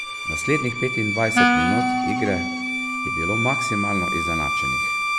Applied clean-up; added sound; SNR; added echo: none; Bowed string instrument + Wind instrument, woodwind instrument; -4 dB; none.